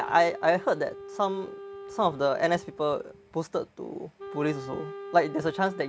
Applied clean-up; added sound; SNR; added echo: none; Wind instrument, woodwind instrument; 14 dB; none.